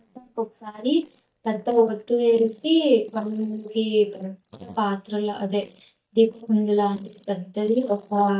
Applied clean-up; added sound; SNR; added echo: neural mask model DeepFilterNet 3.